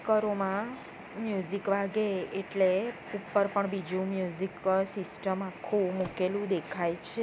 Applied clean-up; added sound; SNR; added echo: none; Slam / Microwave oven; 19 dB; none.